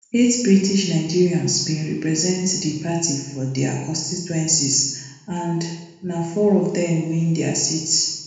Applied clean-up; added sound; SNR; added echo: none; none; none; reverberation time 1.0 s.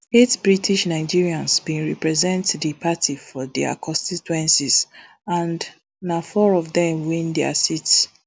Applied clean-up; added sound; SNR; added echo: none; none; none; none.